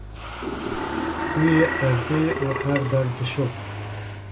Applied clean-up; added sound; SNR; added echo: none; Burping, eructation + Engine starting / Motor vehicle (road); 4 dB; none.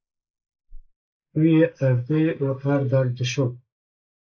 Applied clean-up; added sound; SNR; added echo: neural mask model Resemble Enhance denoiser.